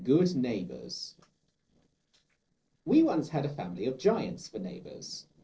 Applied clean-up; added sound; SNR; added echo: neural separator model SepFormer DNS4.